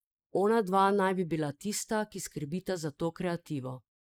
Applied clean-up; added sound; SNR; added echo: neural mask model Resemble Enhance denoiser.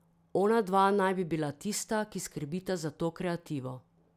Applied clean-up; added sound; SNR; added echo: none; none; none; none.